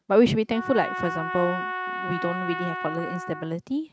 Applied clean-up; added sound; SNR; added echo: neural mask model RNNoise.